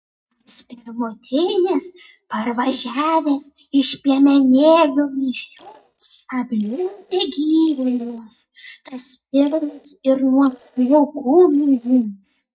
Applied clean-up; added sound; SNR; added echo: neural mask model DeepFilterNet 3.